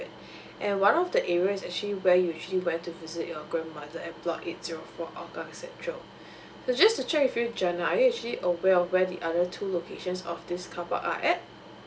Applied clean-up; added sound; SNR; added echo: none; none; none; none.